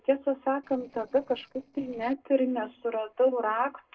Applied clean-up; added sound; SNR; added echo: neural separator model SepFormer DNS4.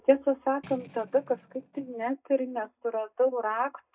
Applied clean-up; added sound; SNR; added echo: neural mask model DeepFilterNet 3.